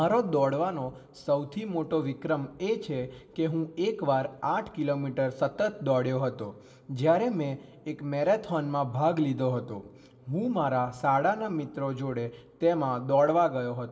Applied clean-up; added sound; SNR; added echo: none; none; none; reverberation time 1.5 s.